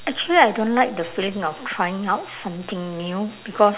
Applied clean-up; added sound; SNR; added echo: none; none; none; none.